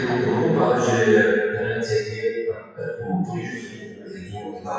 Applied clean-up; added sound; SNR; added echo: classical method WPE with log-MMSE.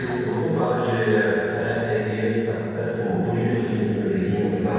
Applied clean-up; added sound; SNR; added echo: none; Bird / Fowl; 16 dB; reverberation time 2.2 s.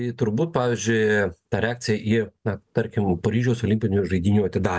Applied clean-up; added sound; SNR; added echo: none; none; none; none.